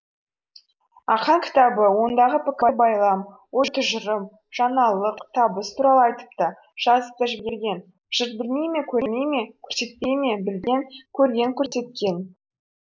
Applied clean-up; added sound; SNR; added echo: neural mask model Resemble Enhance denoiser.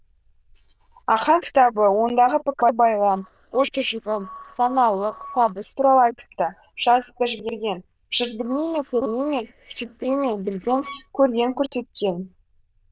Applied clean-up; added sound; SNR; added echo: neural diffusion model UNIVERSE++.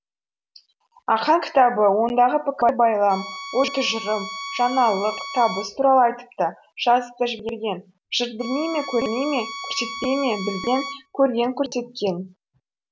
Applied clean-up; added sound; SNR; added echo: none; Bowed string instrument; 11 dB; none.